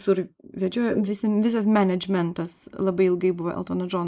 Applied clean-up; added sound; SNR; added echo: neural mask model Resemble Enhance denoiser.